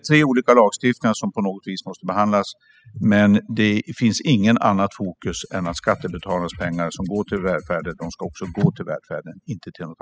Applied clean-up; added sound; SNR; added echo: classical method spectral subtraction.